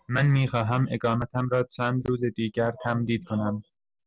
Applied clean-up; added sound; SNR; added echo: none; none; none; none.